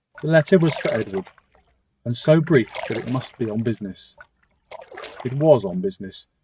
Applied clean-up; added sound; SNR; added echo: neural mask model RNNoise.